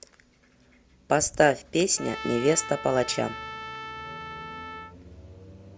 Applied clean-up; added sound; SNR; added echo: none; Trumpet; 11 dB; none.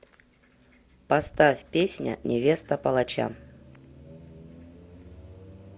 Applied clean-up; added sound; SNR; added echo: none; none; none; none.